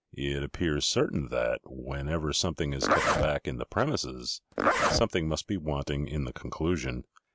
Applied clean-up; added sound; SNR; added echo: none; Zipper (clothing); 0 dB; none.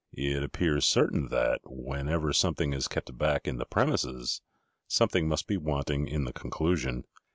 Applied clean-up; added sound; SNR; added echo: none; none; none; none.